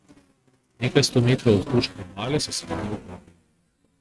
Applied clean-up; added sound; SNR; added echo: neural mask model RNNoise.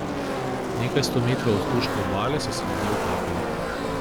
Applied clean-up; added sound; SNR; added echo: none; Car passing by / Race car, auto racing; -2 dB; none.